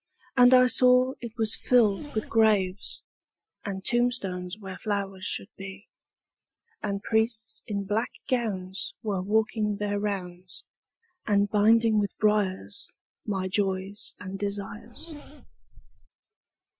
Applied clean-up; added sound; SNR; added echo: classical method Wiener filter.